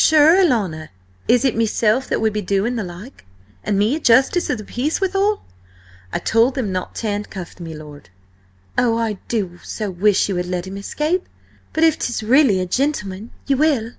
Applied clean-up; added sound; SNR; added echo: none; none; none; none.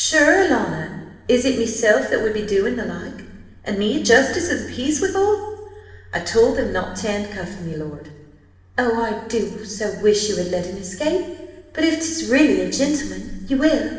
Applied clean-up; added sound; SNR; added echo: none; none; none; reverberation time 1.2 s.